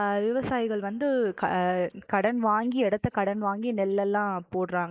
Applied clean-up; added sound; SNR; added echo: neural mask model Resemble Enhance denoiser.